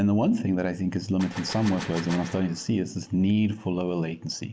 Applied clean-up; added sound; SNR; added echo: none; Gunshot, gunfire; 14 dB; none.